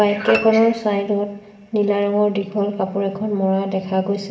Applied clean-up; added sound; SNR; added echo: none; Piano; 15 dB; reverberation time 0.9 s.